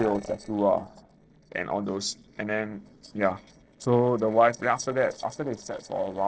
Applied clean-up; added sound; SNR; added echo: neural separator model SepFormer DNS4.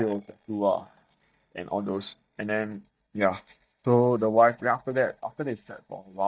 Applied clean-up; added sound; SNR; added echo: neural mask model DeepFilterNet 3.